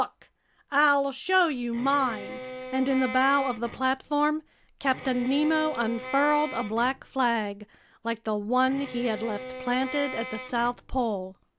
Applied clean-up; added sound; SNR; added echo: none; Bowed string instrument; 12 dB; none.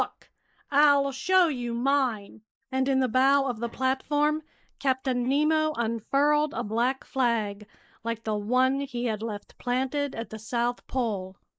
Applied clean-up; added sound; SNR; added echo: neural mask model Resemble Enhance denoiser.